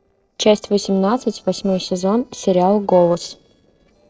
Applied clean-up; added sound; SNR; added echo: neural separator model SepFormer DNS4.